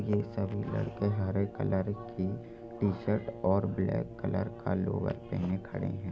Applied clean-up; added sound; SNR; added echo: none; Brass instrument; 15 dB; none.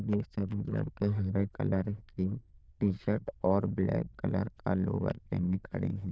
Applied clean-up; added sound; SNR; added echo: neural diffusion model UNIVERSE++.